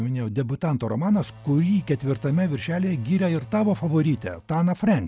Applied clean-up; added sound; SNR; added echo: none; Engine / Domestic sounds, home sounds; 20 dB; none.